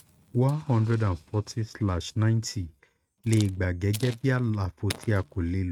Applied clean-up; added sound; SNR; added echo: neural mask model RNNoise.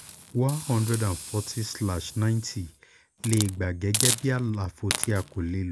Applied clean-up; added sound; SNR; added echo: none; Hiss; 5 dB; none.